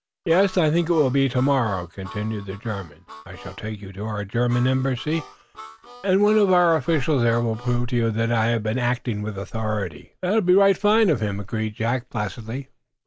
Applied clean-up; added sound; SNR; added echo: none; Harmonica; 20 dB; none.